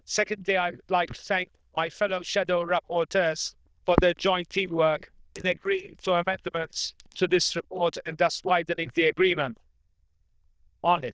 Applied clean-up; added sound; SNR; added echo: neural diffusion model UNIVERSE++.